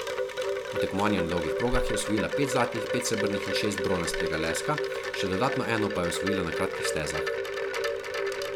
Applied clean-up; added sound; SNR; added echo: none; Wind chime; 0 dB; none.